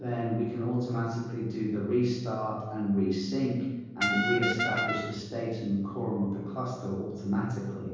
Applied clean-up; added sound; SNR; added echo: none; Brass instrument; -1 dB; reverberation time 1.3 s.